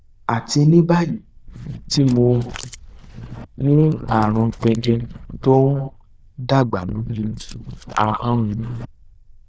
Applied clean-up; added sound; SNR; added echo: neural diffusion model UNIVERSE++.